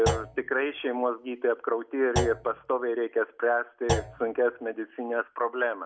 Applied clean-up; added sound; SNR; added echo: none; Thump, thud; 7 dB; none.